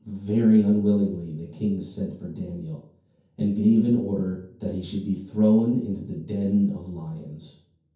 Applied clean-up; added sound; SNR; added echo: none; none; none; reverberation time 0.6 s.